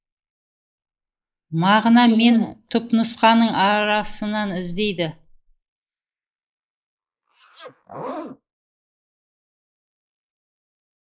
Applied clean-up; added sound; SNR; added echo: neural mask model Resemble Enhance denoiser.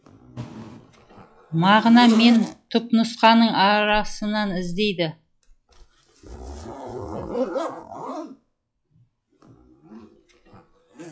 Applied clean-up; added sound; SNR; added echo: classical method log-MMSE.